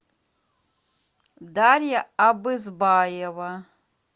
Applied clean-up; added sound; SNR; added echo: none; none; none; none.